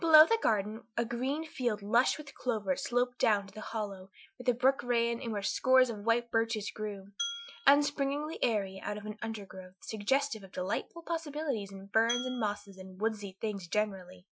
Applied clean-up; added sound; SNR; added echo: classical method Wiener filter.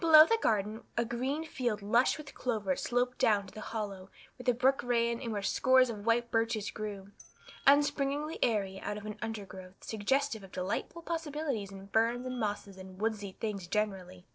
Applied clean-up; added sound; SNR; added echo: neural separator model SepFormer DNS4.